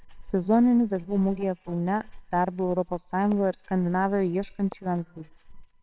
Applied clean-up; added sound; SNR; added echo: neural separator model SepFormer WHAMR!.